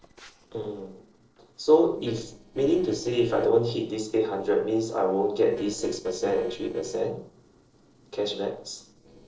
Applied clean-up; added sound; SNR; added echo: neural separator model SepFormer DNS4.